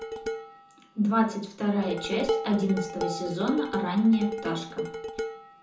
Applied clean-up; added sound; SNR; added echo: none; Dishes, pots, and pans; 6 dB; reverberation time 0.5 s.